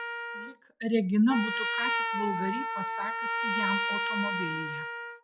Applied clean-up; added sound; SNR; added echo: none; Trumpet; 0 dB; none.